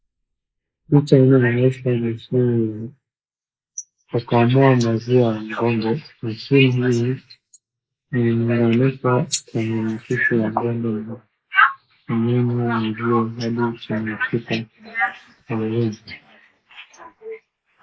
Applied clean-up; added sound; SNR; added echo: neural mask model Resemble Enhance denoiser.